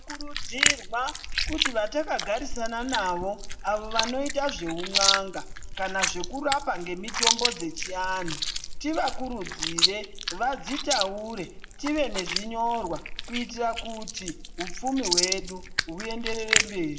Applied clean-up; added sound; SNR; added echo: none; Chewing, mastication; -1 dB; reverberation time 0.6 s.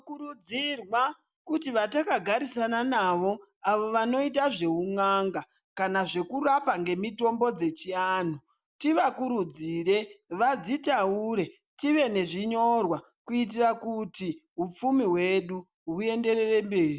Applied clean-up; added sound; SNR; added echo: none; none; none; none.